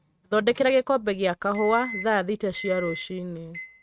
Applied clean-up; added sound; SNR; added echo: neural mask model RNNoise.